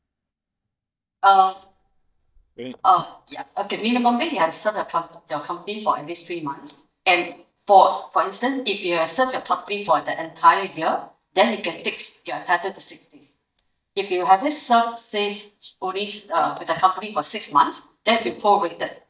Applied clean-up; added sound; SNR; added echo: neural mask model DeepFilterNet 3.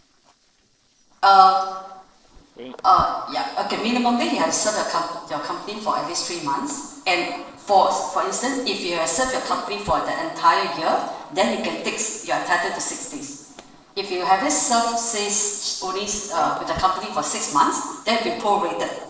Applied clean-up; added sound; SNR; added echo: neural separator model SepFormer DNS4.